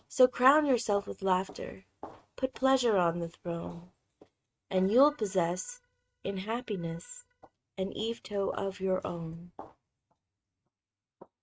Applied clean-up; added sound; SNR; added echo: neural mask model RNNoise.